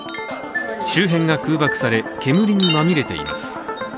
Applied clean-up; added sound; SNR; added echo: none; Wind chime; 8 dB; none.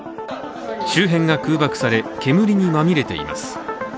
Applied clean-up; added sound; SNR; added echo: none; none; none; none.